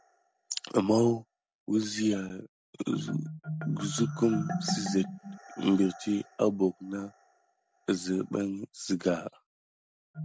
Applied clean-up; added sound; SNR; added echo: none; Marimba, xylophone; 9 dB; none.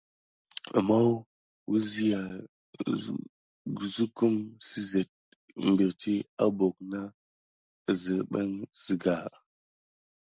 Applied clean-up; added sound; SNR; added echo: none; none; none; none.